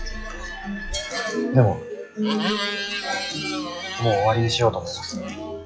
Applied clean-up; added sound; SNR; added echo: classical method log-MMSE.